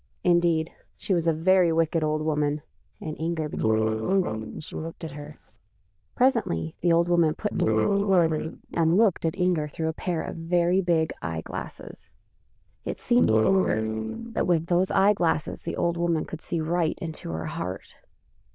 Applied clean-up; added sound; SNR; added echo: neural diffusion model UNIVERSE++.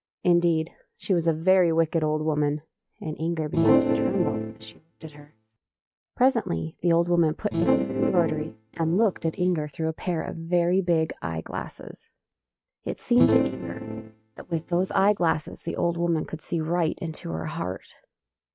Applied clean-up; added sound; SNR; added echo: neural mask model RNNoise.